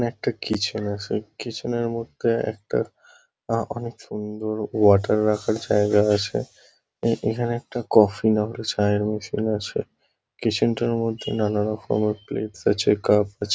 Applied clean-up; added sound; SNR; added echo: none; none; none; none.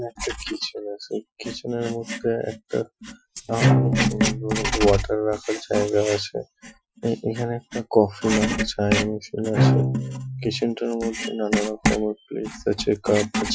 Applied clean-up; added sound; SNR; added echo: classical method Wiener filter.